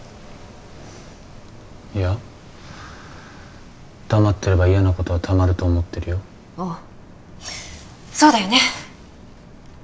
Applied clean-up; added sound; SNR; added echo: none; none; none; none.